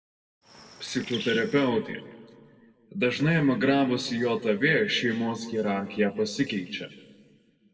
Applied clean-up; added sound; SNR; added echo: none; Bird; 13 dB; reverberation time 1.3 s.